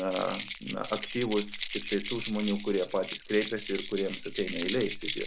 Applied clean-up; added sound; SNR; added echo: none; Keys jangling; 6 dB; none.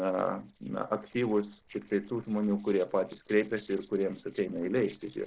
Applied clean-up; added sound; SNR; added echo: neural separator model SepFormer DNS4.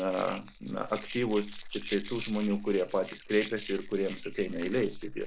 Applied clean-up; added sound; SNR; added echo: neural mask model Resemble Enhance denoiser.